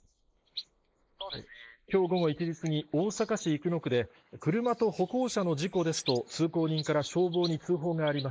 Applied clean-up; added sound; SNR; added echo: neural mask model Resemble Enhance denoiser.